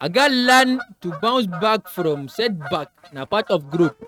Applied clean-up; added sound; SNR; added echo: neural mask model RNNoise.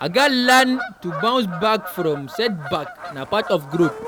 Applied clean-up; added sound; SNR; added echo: none; Bird vocalization, bird call, bird song / Fowl; 12 dB; none.